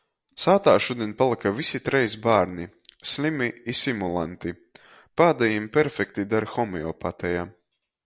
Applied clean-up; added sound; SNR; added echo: none; none; none; none.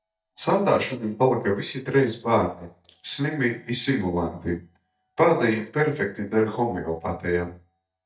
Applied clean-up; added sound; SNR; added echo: neural mask model DeepFilterNet 3.